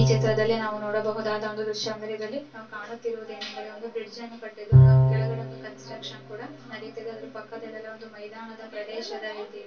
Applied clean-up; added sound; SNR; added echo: none; Bowed string instrument; -5 dB; reverberation time 0.1 s.